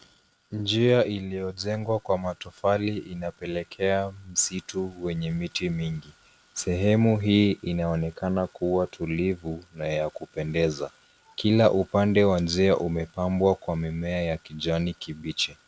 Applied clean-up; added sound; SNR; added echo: none; none; none; none.